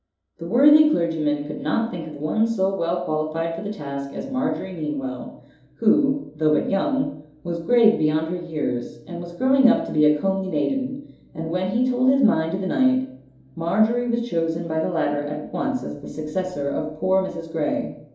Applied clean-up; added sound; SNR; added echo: none; none; none; reverberation time 2.8 s.